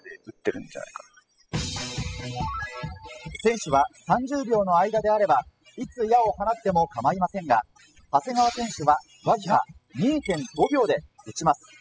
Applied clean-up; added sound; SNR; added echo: classical method spectral subtraction.